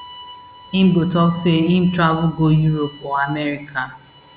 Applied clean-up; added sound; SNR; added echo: none; Bowed string instrument; 20 dB; none.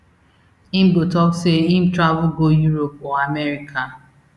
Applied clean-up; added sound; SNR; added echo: none; none; none; none.